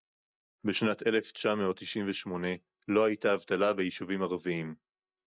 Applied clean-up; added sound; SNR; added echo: neural mask model DeepFilterNet 3.